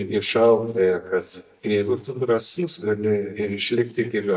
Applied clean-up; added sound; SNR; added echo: neural mask model DeepFilterNet 3.